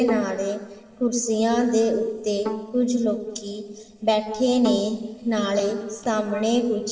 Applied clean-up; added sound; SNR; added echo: neural separator model SepFormer DNS4.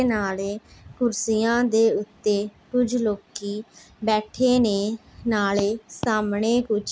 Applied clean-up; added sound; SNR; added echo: none; none; none; none.